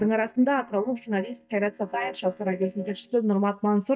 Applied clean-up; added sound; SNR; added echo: neural mask model DeepFilterNet 3.